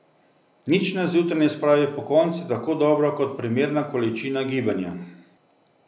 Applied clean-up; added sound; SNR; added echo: none; none; none; none.